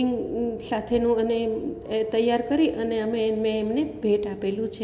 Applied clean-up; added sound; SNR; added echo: none; none; none; none.